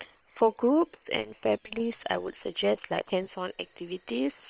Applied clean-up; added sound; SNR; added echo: neural separator model SepFormer WHAM!.